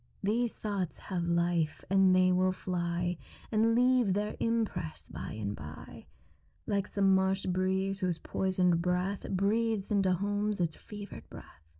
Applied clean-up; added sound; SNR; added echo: none; none; none; none.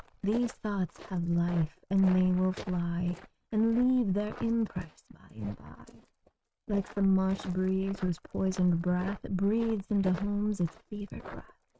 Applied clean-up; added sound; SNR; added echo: neural mask model RNNoise.